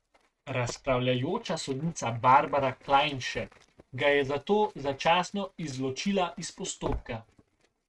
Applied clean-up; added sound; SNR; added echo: neural mask model RNNoise.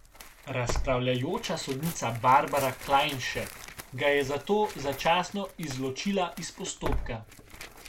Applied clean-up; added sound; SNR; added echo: none; Tearing; 9 dB; none.